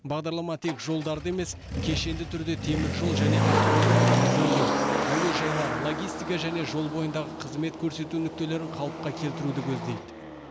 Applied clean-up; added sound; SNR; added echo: none; Motor vehicle (road); -3 dB; none.